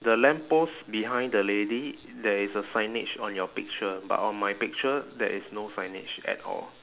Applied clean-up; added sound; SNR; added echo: none; none; none; none.